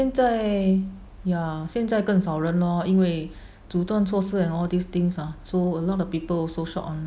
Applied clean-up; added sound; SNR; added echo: none; none; none; none.